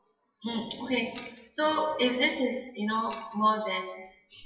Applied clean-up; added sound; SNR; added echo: classical method WPE with log-MMSE.